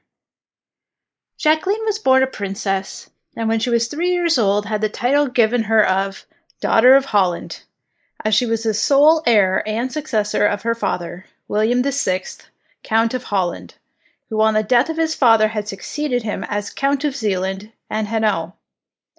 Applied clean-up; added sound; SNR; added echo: neural mask model Resemble Enhance denoiser.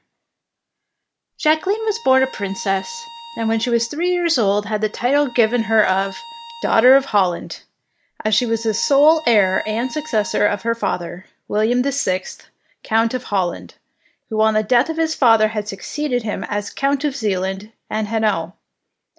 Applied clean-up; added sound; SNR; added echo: none; Bowed string instrument; 19 dB; none.